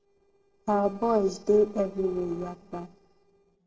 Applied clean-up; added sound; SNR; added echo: neural separator model SepFormer DNS4.